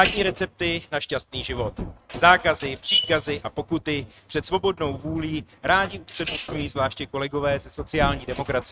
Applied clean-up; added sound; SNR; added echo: neural mask model RNNoise.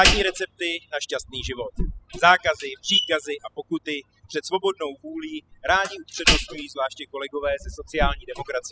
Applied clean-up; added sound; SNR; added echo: classical method spectral subtraction.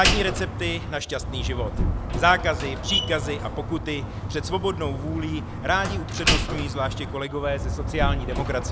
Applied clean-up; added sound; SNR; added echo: none; Slam; 0 dB; none.